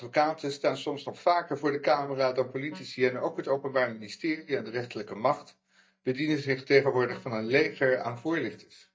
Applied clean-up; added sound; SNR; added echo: neural mask model DeepFilterNet 3.